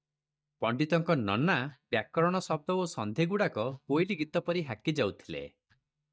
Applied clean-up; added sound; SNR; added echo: neural mask model DeepFilterNet 3.